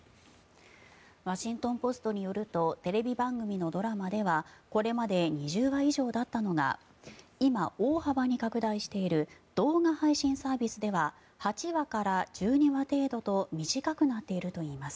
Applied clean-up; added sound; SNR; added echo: none; none; none; none.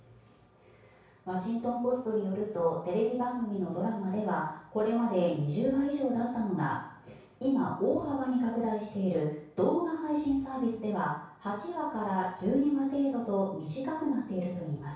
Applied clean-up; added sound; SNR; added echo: none; none; none; reverberation time 0.6 s.